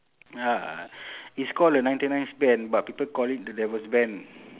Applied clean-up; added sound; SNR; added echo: none; none; none; none.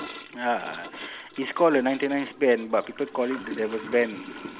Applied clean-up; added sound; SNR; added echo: none; Toilet flush / Gurgling; 15 dB; none.